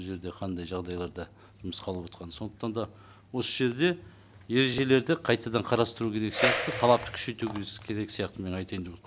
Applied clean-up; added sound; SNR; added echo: none; Whoosh, swoosh, swish; 1 dB; none.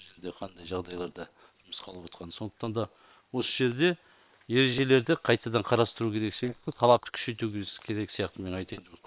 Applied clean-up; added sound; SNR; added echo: neural separator model SepFormer WHAM!.